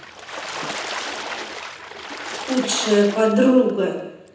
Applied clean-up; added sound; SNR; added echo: none; Water / Splash, splatter; 10 dB; reverberation time 0.9 s.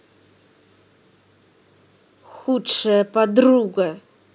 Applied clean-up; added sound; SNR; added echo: none; none; none; none.